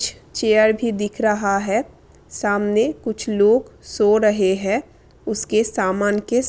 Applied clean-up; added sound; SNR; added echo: none; none; none; none.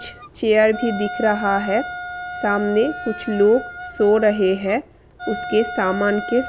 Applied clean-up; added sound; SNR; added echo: none; Wind instrument, woodwind instrument; 11 dB; none.